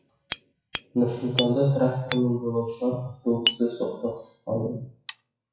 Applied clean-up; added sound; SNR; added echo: classical method WPE with log-MMSE.